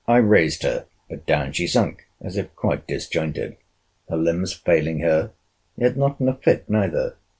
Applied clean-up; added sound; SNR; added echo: none; none; none; none.